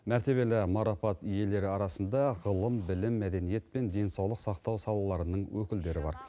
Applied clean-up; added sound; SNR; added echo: none; none; none; none.